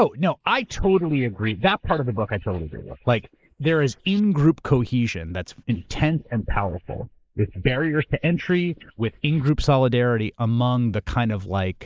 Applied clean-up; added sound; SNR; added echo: neural mask model Resemble Enhance denoiser.